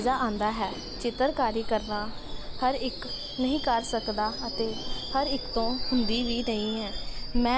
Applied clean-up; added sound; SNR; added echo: none; Screech / Subway, metro, underground; 4 dB; none.